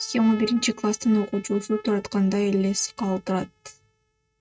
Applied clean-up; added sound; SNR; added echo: neural mask model RNNoise.